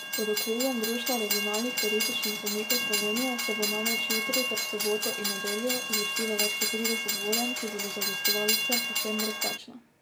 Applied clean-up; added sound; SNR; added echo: none; Train; -3 dB; none.